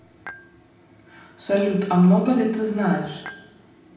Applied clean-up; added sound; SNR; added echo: none; Dishes, pots, and pans / Chink, clink; 19 dB; reverberation time 0.8 s.